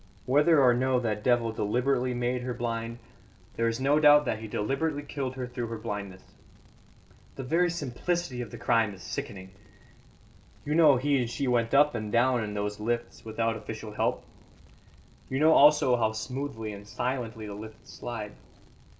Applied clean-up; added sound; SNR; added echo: none; none; none; none.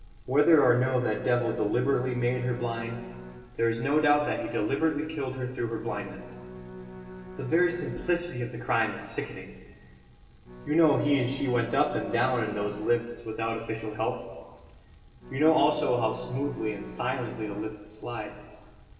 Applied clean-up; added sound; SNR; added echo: none; Bowed string instrument; 17 dB; reverberation time 1.3 s.